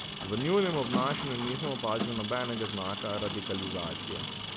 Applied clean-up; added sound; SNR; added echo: none; Engine; 2 dB; none.